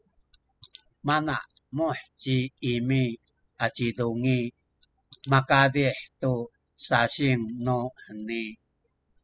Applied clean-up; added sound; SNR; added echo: classical method spectral subtraction.